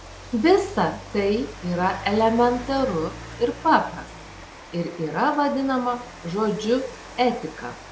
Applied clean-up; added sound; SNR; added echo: none; Rain; 16 dB; none.